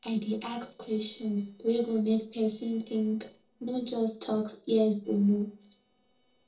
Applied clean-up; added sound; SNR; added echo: neural separator model SepFormer DNS4.